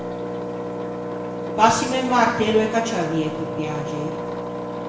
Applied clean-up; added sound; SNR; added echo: none; Engine; 5 dB; reverberation time 1.0 s.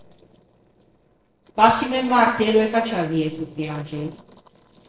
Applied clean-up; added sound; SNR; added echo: neural separator model SepFormer DNS4.